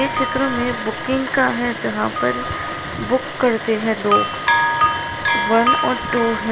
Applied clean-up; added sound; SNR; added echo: none; Bell; 2 dB; none.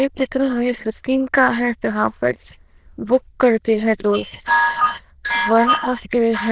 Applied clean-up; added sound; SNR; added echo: neural diffusion model UNIVERSE++.